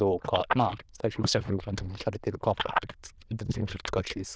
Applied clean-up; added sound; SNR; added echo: neural diffusion model UNIVERSE++.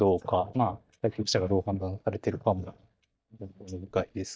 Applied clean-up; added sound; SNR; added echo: neural mask model DeepFilterNet 3.